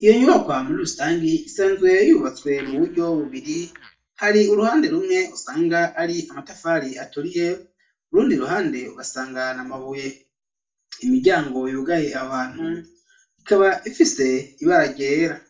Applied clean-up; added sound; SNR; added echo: neural mask model DeepFilterNet 3.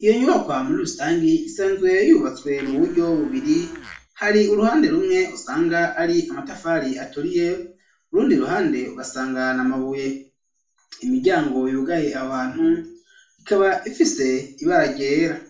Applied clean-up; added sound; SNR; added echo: none; Domestic sounds, home sounds; 18 dB; reverberation time 0.4 s.